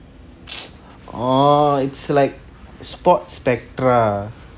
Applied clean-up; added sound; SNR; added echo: none; none; none; none.